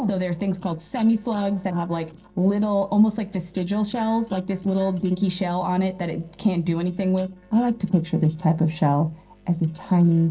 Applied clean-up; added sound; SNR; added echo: neural separator model SepFormer DNS4.